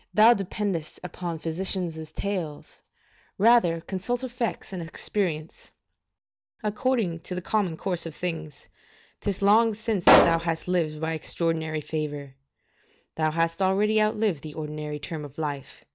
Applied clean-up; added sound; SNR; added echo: none; Explosion; -3 dB; none.